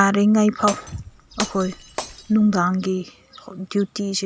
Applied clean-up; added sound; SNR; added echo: none; Glass; 13 dB; none.